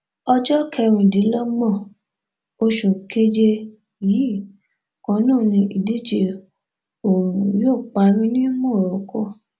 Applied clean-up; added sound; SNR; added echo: none; none; none; none.